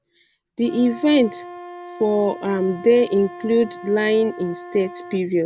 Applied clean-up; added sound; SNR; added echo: none; Wind instrument, woodwind instrument; 16 dB; none.